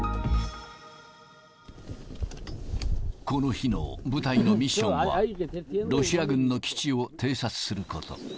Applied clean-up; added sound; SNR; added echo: none; none; none; none.